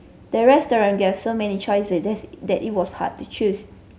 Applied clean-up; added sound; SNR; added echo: none; none; none; none.